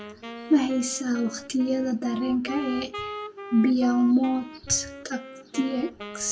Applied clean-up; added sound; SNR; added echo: none; Wind instrument, woodwind instrument; 13 dB; reverberation time 0.2 s.